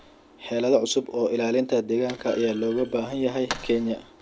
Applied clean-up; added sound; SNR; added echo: none; Thump, thud; 17 dB; none.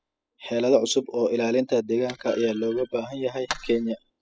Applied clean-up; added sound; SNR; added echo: classical method spectral subtraction.